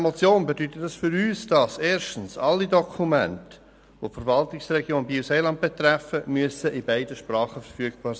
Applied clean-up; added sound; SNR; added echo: none; none; none; none.